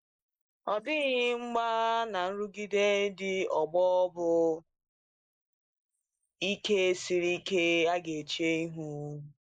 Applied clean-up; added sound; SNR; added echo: neural mask model Resemble Enhance denoiser.